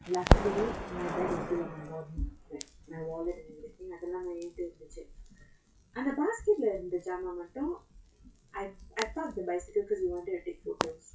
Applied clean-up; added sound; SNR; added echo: classical method WPE with log-MMSE.